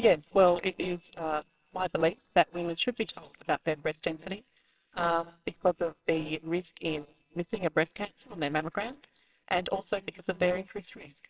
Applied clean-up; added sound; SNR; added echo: neural separator model SepFormer WHAMR!.